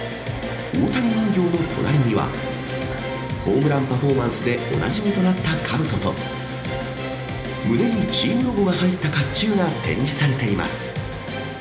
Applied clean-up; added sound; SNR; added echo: none; none; none; reverberation time 0.8 s.